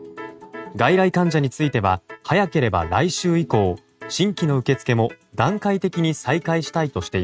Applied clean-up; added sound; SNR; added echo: neural mask model RNNoise.